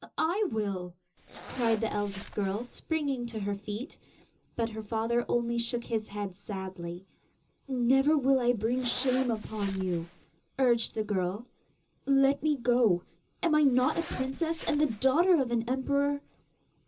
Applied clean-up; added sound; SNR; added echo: none; Zipper (clothing); 16 dB; reverberation time 0.2 s.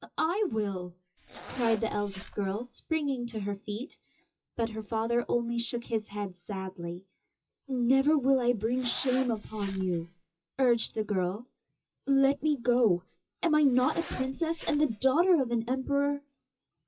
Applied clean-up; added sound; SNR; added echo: classical method WPE with log-MMSE.